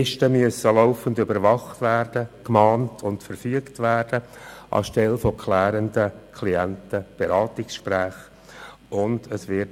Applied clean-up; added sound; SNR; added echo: none; none; none; none.